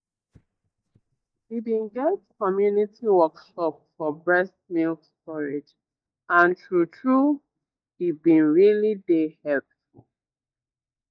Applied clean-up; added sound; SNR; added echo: neural mask model DeepFilterNet 3.